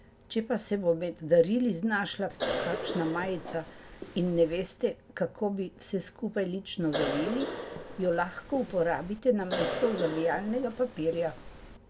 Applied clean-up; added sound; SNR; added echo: none; Cough; 6 dB; none.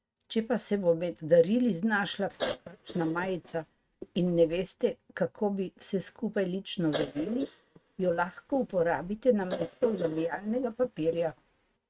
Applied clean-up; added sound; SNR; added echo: neural mask model RNNoise.